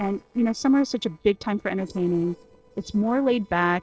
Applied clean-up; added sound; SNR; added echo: neural separator model SepFormer DNS4.